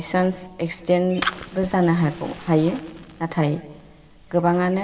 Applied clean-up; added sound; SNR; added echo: none; Fire; 14 dB; reverberation time 1.9 s.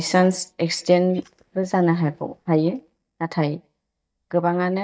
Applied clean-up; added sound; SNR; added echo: neural mask model DeepFilterNet 3.